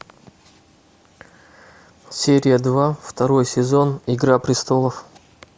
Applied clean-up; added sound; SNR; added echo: none; none; none; none.